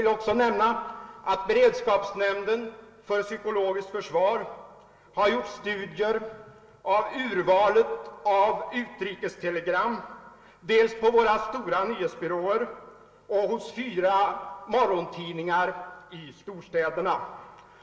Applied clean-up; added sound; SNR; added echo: none; none; none; reverberation time 0.9 s.